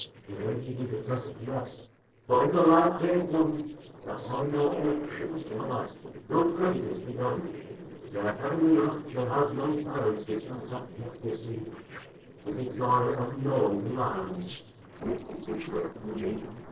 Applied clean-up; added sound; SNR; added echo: neural separator model SepFormer DNS4.